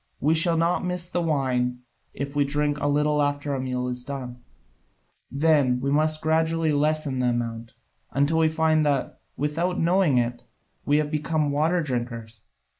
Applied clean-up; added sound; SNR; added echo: neural mask model Resemble Enhance denoiser.